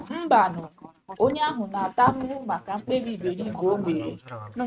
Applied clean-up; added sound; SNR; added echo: neural mask model RNNoise.